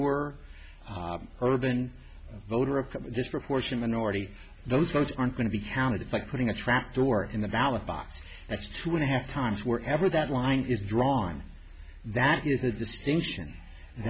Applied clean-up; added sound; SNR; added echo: none; none; none; none.